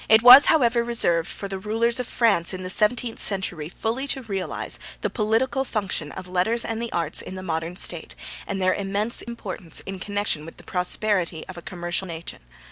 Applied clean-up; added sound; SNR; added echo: none; none; none; none.